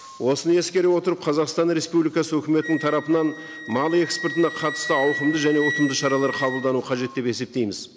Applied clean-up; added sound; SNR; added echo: none; Wind instrument, woodwind instrument; 11 dB; none.